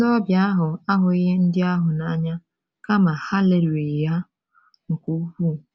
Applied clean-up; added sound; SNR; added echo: none; none; none; none.